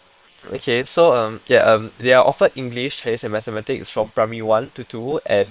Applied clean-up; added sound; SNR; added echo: neural separator model SepFormer WHAM!.